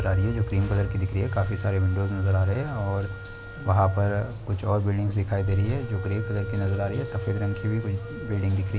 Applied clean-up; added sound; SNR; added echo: none; Wind instrument, woodwind instrument; 16 dB; none.